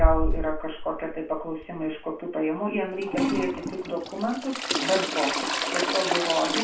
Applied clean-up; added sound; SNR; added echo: none; Trickle, dribble / Toilet flush; -1 dB; reverberation time 0.3 s.